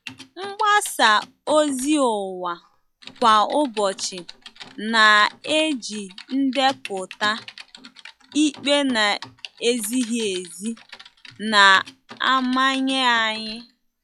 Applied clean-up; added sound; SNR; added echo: classical method log-MMSE.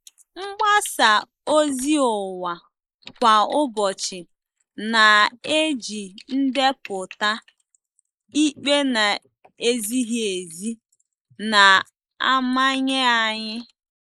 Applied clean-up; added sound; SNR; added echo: neural mask model Resemble Enhance denoiser.